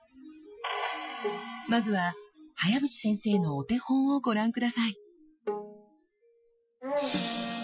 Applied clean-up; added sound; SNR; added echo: classical method Wiener filter.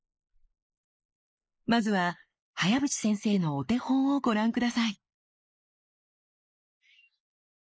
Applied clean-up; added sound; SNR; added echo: neural mask model Resemble Enhance denoiser.